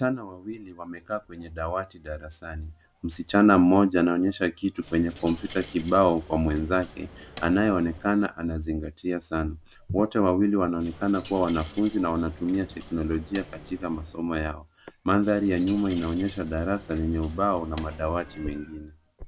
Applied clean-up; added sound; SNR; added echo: none; Coin (dropping); 18 dB; none.